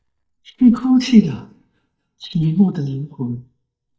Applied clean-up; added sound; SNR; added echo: neural mask model DeepFilterNet 3.